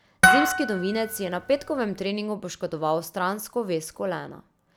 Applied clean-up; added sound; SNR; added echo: none; Harp; -4 dB; none.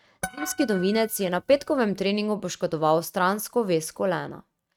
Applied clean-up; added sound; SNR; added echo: neural mask model RNNoise.